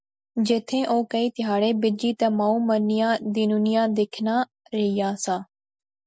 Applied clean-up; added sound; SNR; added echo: none; none; none; none.